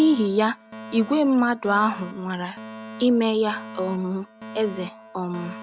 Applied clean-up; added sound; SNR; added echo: none; Alarm; 16 dB; none.